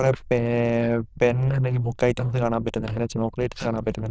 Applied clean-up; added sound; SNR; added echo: neural diffusion model UNIVERSE++.